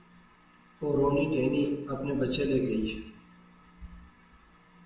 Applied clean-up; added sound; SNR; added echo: none; none; none; reverberation time 0.7 s.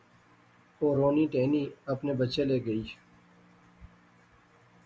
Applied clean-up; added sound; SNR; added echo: none; none; none; none.